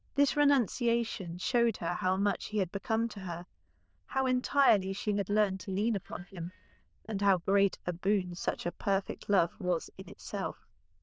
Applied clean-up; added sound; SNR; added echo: neural diffusion model UNIVERSE++.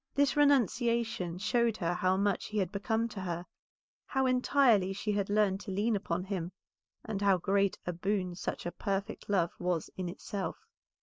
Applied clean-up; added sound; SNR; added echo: neural mask model Resemble Enhance denoiser.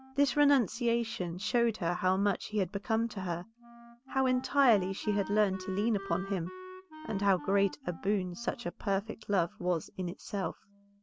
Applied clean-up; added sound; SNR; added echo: none; Wind instrument, woodwind instrument; 18 dB; none.